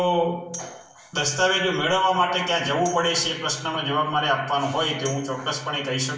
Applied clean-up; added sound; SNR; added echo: none; Tambourine; 19 dB; reverberation time 0.3 s.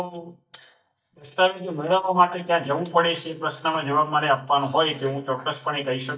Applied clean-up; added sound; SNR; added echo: neural mask model DeepFilterNet 3.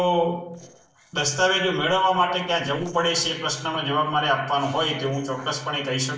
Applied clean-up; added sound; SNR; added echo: neural separator model SepFormer DNS4.